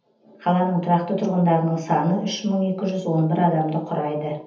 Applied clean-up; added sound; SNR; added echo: none; none; none; reverberation time 0.7 s.